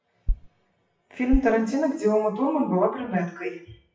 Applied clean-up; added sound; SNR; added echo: classical method WPE with log-MMSE.